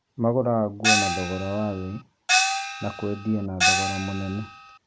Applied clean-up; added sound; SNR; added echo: none; Gong; -2 dB; none.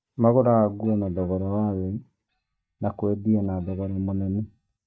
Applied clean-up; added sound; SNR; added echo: neural mask model DeepFilterNet 3.